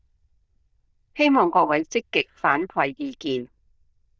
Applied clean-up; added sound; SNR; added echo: neural diffusion model UNIVERSE++.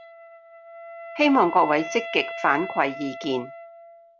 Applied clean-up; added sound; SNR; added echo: none; Wind instrument, woodwind instrument; 12 dB; none.